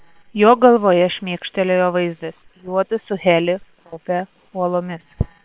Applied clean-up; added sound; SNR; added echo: neural separator model SepFormer WHAM!.